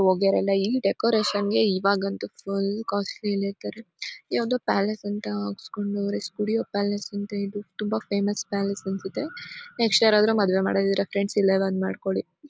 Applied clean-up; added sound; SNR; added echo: none; none; none; none.